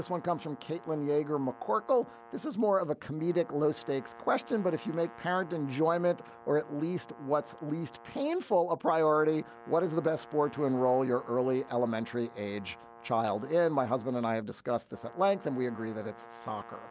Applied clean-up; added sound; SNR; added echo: none; Brass instrument; 20 dB; none.